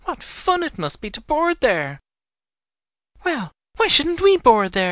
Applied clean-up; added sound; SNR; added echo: none; none; none; none.